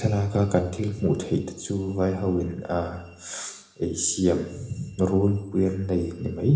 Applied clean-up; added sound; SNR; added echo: none; none; none; reverberation time 1.0 s.